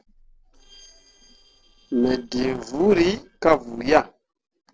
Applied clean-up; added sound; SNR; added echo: neural separator model SepFormer DNS4.